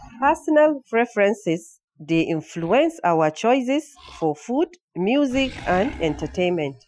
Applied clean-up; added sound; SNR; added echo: classical method Wiener filter.